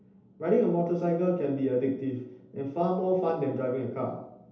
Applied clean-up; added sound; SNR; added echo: none; none; none; reverberation time 2.2 s.